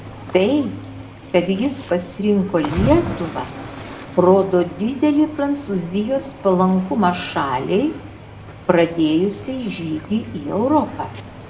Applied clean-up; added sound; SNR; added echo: none; Cricket / Waves, surf; 12 dB; reverberation time 0.5 s.